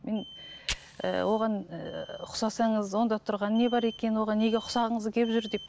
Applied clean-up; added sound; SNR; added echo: none; Alarm + Fire; 17 dB; none.